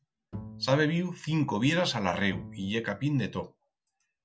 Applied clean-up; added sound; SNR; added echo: none; Bowed string instrument; 16 dB; none.